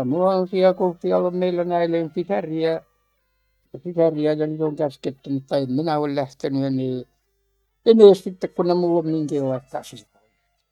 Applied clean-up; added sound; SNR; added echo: neural mask model DeepFilterNet 3.